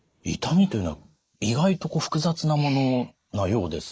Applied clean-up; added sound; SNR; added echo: neural mask model Resemble Enhance denoiser.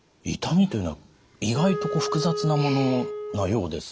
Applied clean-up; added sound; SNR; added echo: none; Wind instrument, woodwind instrument; 6 dB; none.